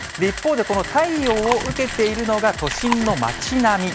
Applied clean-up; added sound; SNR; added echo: none; Chewing, mastication + Camera; 8 dB; none.